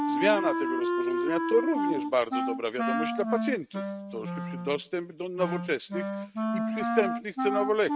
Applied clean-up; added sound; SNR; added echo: neural mask model RNNoise.